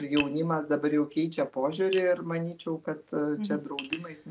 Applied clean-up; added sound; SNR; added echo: none; Tap; 15 dB; none.